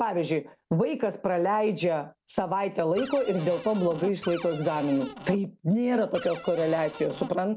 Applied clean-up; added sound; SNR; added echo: none; Cupboard open or close; 15 dB; none.